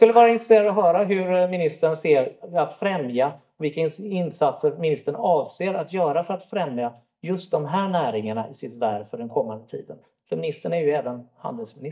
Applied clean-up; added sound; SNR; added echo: neural mask model DeepFilterNet 3.